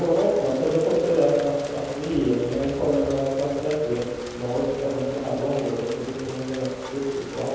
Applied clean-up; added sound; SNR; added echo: none; Rain; 16 dB; reverberation time 1.2 s.